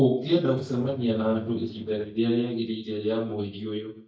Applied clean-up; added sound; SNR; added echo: neural mask model DeepFilterNet 3.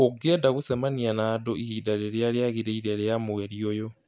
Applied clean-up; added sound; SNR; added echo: none; none; none; none.